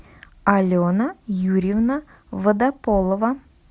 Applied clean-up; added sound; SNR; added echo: none; none; none; none.